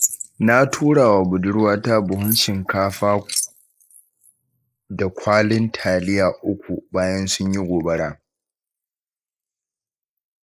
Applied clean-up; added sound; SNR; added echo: neural mask model Resemble Enhance denoiser.